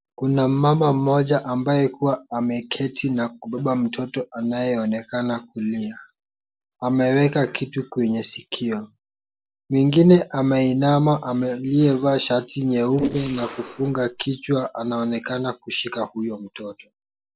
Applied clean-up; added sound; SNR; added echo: neural separator model SepFormer DNS4.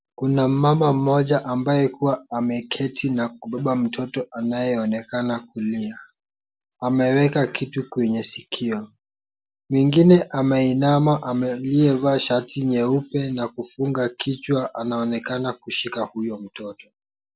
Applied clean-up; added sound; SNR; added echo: none; none; none; none.